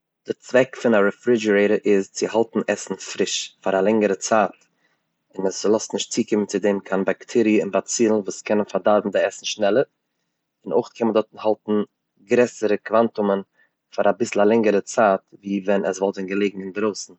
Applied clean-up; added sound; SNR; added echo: none; none; none; none.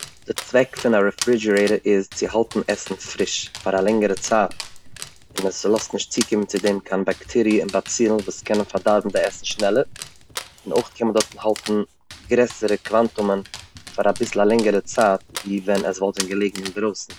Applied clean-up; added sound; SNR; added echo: none; Dog; 15 dB; none.